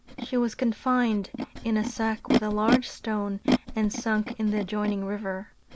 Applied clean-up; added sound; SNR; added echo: neural mask model Resemble Enhance denoiser.